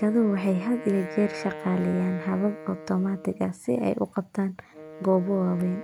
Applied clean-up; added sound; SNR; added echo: none; Wind instrument, woodwind instrument; 14 dB; none.